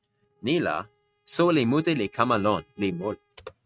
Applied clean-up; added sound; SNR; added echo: neural mask model RNNoise.